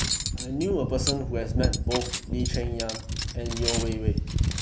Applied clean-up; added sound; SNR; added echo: none; Cutlery, silverware; -4 dB; none.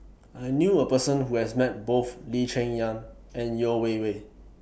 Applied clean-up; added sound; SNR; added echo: none; none; none; none.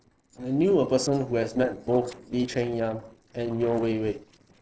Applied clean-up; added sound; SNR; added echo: neural separator model SepFormer DNS4.